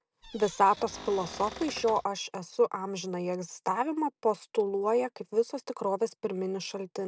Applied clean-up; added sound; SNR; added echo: none; Cupboard open or close / Door; 14 dB; none.